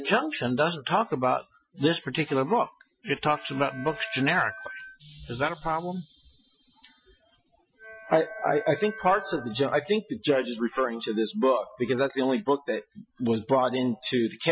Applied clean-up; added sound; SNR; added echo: classical method Wiener filter.